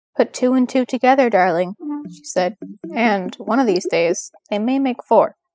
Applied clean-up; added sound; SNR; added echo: classical method spectral subtraction.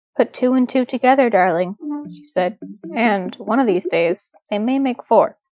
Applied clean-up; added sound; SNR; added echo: classical method Wiener filter.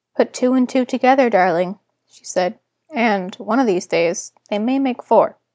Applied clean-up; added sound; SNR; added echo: none; none; none; none.